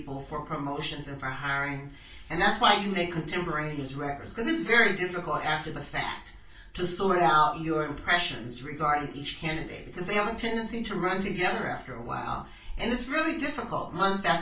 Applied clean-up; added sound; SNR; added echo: none; none; none; reverberation time 0.3 s.